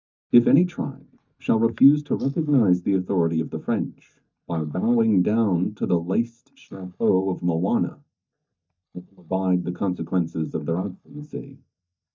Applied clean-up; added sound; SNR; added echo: neural mask model DeepFilterNet 3.